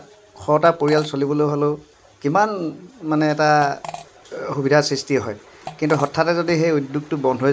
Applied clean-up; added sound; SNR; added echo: none; Fart; 17 dB; none.